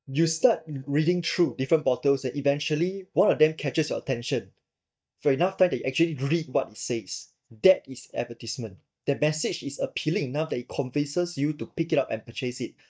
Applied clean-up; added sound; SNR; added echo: neural mask model DeepFilterNet 3.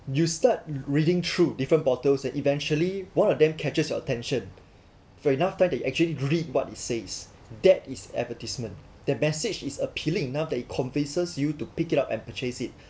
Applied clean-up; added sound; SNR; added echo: none; none; none; none.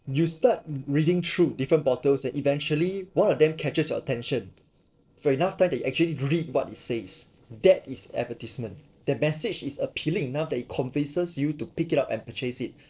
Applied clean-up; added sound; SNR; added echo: neural separator model SepFormer DNS4.